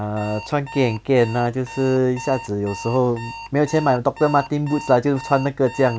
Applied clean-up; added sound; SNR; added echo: none; Alarm; 16 dB; none.